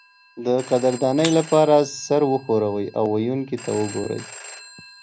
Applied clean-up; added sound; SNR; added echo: none; Shatter + Telephone; 17 dB; none.